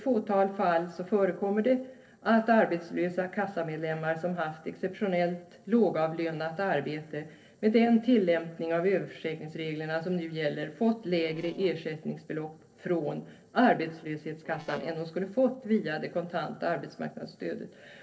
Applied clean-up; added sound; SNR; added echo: neural separator model SepFormer DNS4.